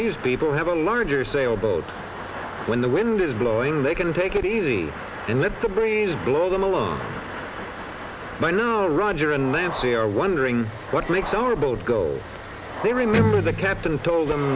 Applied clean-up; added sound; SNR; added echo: none; Electric guitar; 2 dB; none.